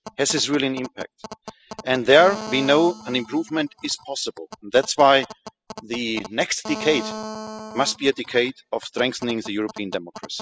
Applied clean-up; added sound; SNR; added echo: classical method spectral subtraction.